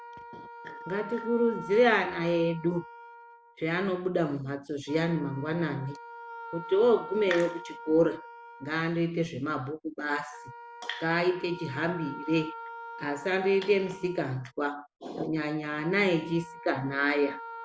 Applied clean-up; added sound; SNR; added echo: none; Wind instrument, woodwind instrument; 15 dB; none.